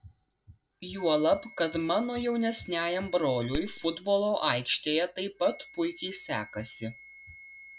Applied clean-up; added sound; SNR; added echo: none; Wind instrument, woodwind instrument + Fireworks; 18 dB; none.